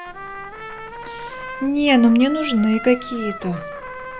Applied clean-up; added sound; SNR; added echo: none; Trumpet; 12 dB; none.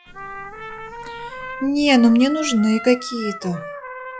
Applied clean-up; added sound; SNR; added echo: classical method log-MMSE.